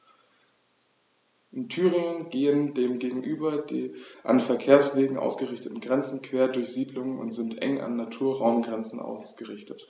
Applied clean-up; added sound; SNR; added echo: none; none; none; none.